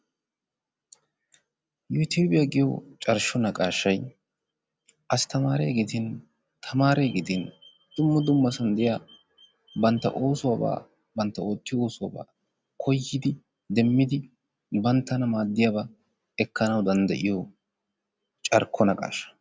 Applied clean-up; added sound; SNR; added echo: none; none; none; none.